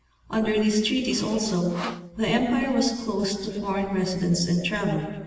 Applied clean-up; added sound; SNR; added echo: none; Sawing; 14 dB; reverberation time 1.4 s.